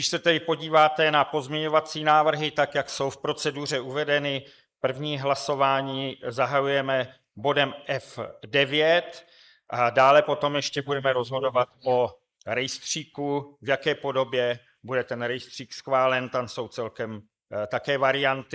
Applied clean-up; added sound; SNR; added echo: neural mask model Resemble Enhance denoiser.